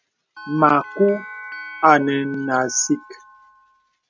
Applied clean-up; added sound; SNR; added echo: none; Bell; 16 dB; none.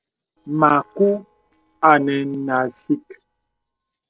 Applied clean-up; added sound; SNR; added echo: neural separator model SepFormer DNS4.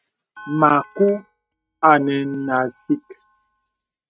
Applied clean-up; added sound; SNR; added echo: neural mask model RNNoise.